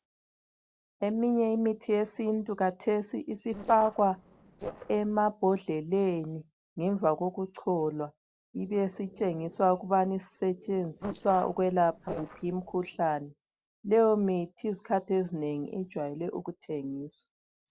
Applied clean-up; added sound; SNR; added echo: neural separator model SepFormer DNS4.